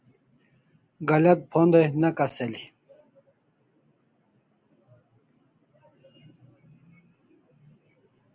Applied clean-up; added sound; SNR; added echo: none; none; none; none.